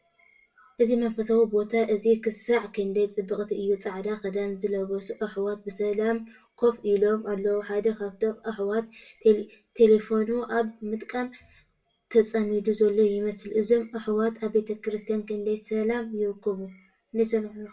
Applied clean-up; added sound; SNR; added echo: none; none; none; reverberation time 0.2 s.